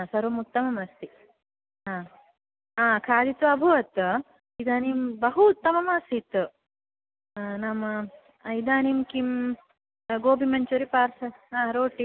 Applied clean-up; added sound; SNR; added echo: none; none; none; none.